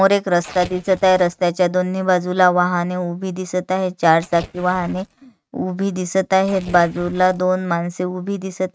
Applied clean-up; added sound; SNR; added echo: neural mask model RNNoise.